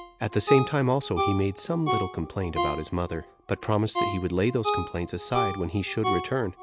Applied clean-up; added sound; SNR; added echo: none; Ringtone; 4 dB; none.